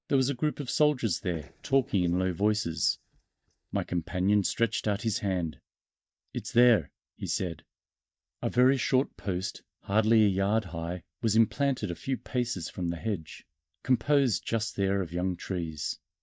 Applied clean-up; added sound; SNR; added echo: neural mask model DeepFilterNet 3.